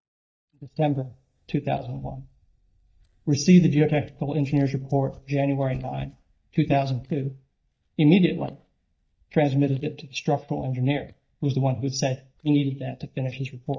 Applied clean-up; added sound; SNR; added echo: neural mask model DeepFilterNet 3.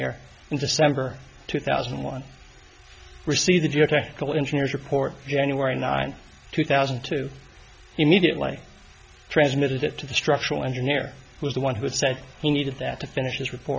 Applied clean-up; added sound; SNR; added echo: none; none; none; none.